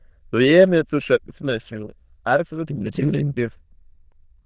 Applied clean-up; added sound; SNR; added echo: neural diffusion model UNIVERSE++.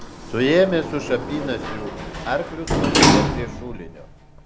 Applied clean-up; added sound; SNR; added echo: none; Sliding door; -1 dB; none.